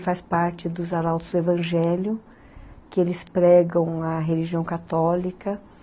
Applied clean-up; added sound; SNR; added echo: none; none; none; none.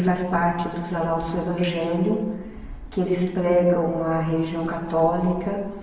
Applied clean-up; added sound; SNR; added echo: none; none; none; reverberation time 1.2 s.